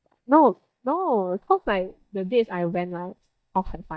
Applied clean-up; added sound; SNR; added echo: neural mask model DeepFilterNet 3.